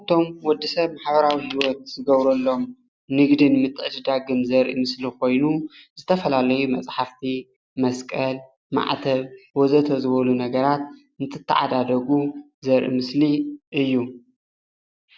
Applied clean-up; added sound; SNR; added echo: none; none; none; none.